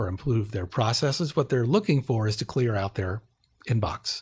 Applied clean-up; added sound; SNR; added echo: none; none; none; none.